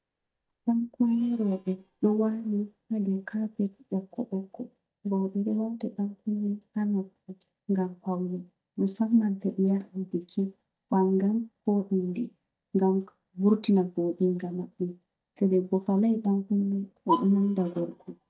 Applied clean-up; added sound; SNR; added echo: neural mask model DeepFilterNet 3.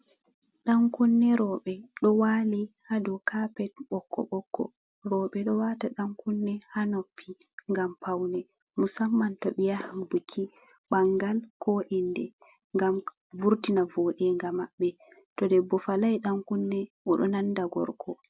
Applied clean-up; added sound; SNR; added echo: none; none; none; none.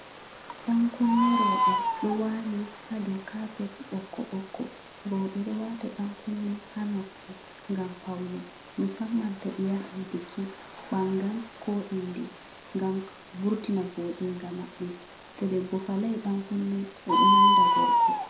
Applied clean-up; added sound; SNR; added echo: none; Bird; 0 dB; reverberation time 0.4 s.